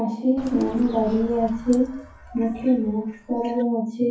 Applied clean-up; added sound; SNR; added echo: classical method WPE with log-MMSE.